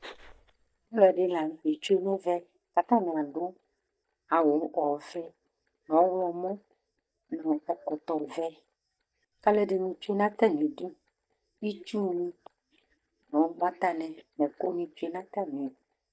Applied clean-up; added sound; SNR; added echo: neural mask model DeepFilterNet 3.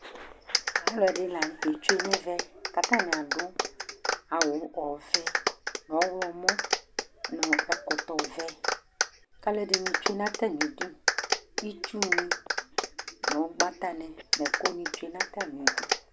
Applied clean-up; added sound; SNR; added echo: none; Clapping; -2 dB; none.